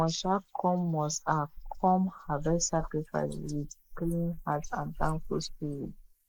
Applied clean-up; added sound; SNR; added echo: neural mask model Resemble Enhance denoiser.